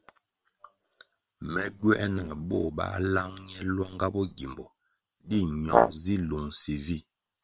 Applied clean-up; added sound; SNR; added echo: neural separator model SepFormer WHAM!.